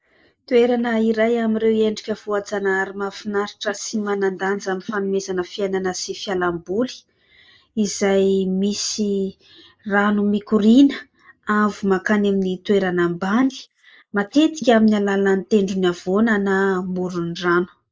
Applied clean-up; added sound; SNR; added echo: neural mask model Resemble Enhance denoiser.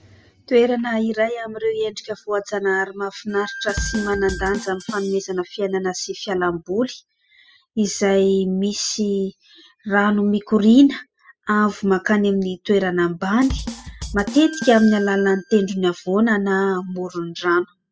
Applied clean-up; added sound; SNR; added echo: classical method spectral subtraction.